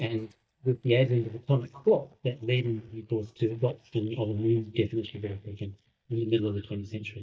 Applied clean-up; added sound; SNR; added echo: neural mask model DeepFilterNet 3.